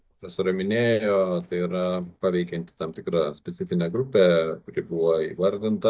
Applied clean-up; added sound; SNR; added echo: neural mask model DeepFilterNet 3.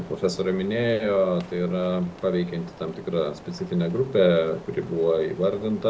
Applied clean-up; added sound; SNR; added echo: none; Rain; 19 dB; none.